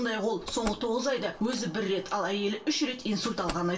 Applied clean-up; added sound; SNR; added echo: none; Slam; 15 dB; reverberation time 0.3 s.